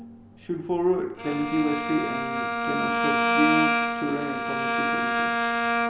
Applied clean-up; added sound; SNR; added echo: none; Bowed string instrument; -3 dB; none.